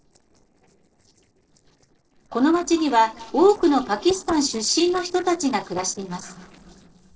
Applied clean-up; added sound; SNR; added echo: neural separator model SepFormer DNS4.